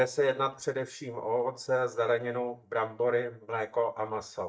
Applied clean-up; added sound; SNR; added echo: neural mask model DeepFilterNet 3.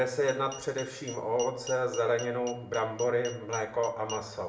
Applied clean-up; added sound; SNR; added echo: none; Glass; 16 dB; reverberation time 0.6 s.